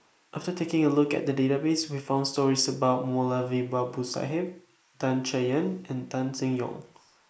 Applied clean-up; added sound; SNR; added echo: neural mask model Resemble Enhance denoiser.